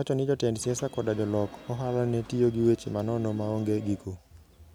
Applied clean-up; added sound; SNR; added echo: none; Subway, metro, underground / Sliding door; 19 dB; none.